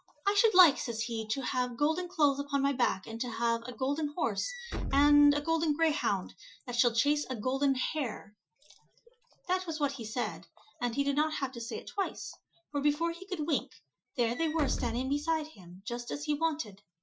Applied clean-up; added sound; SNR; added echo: classical method Wiener filter.